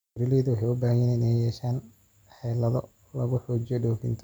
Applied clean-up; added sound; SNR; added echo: none; none; none; none.